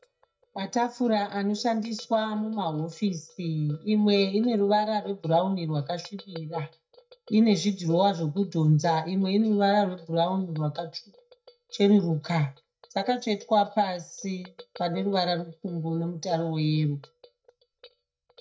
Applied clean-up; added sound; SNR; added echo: neural mask model DeepFilterNet 3.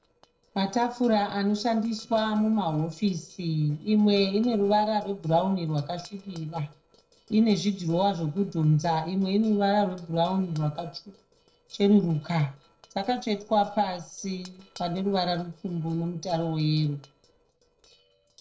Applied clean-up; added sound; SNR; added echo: neural separator model SepFormer DNS4.